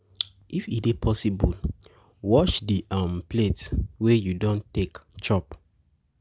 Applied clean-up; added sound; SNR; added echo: none; none; none; none.